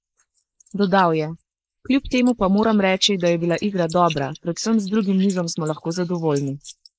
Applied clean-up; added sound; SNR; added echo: neural mask model Resemble Enhance denoiser.